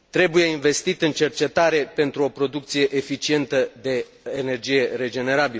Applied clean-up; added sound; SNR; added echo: none; none; none; none.